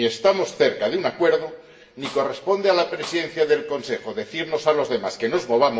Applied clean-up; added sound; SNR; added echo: none; Snare drum; 19 dB; reverberation time 0.7 s.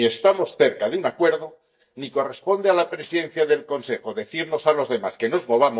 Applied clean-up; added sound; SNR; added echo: neural mask model DeepFilterNet 3.